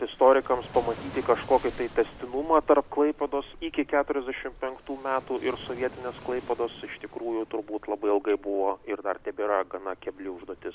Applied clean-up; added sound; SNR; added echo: none; Waves, surf; 18 dB; none.